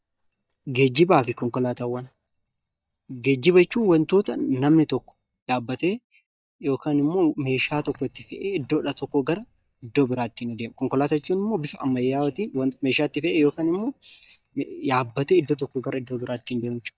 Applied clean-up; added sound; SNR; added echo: neural mask model DeepFilterNet 3.